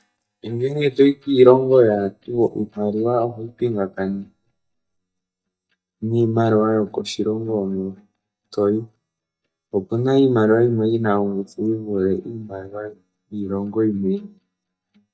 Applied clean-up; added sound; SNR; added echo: neural mask model DeepFilterNet 3.